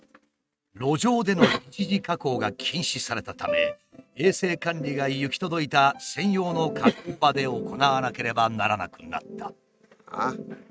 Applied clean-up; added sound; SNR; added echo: neural mask model RNNoise.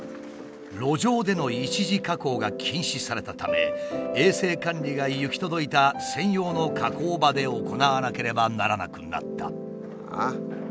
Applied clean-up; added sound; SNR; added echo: none; none; none; none.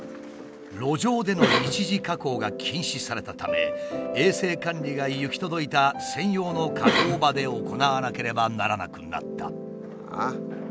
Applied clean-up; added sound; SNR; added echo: none; Cough; 1 dB; none.